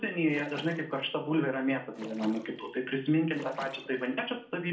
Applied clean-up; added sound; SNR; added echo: none; Splash, splatter; 15 dB; reverberation time 0.4 s.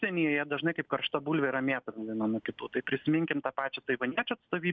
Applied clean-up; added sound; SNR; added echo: none; none; none; none.